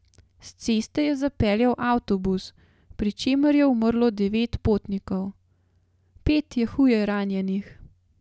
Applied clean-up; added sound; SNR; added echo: none; none; none; none.